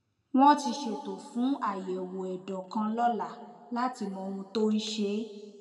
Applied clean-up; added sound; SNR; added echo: none; none; none; reverberation time 1.7 s.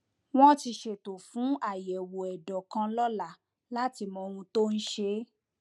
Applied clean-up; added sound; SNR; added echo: none; none; none; none.